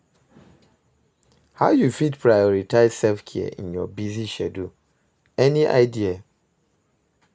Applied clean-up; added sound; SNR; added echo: none; none; none; none.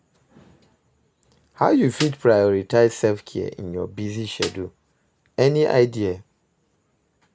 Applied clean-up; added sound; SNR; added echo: none; Snare drum; 11 dB; none.